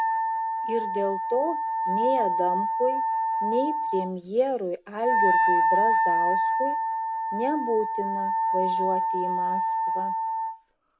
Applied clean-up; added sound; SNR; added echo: none; Wind instrument, woodwind instrument; -5 dB; none.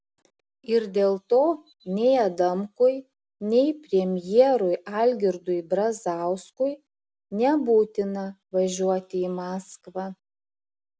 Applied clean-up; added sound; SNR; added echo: none; none; none; none.